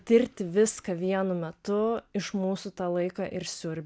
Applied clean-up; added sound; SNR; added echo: none; none; none; none.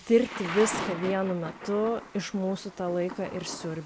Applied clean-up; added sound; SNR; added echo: none; Thunder / Rain; 10 dB; none.